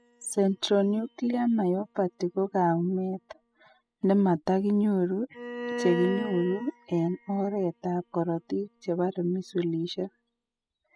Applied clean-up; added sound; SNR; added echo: classical method spectral subtraction.